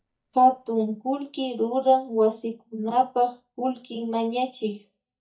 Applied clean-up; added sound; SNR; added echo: neural mask model DeepFilterNet 3.